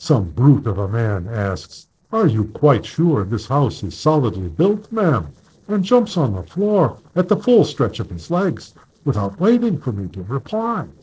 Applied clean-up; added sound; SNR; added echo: neural separator model SepFormer DNS4.